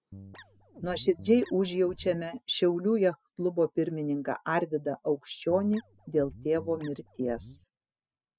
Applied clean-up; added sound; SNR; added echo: none; Guitar; 19 dB; none.